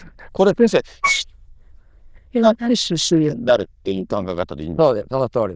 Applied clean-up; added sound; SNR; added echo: neural diffusion model UNIVERSE++.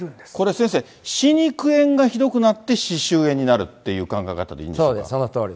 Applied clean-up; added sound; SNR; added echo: none; none; none; none.